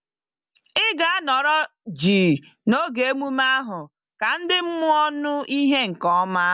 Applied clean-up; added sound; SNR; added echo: none; none; none; none.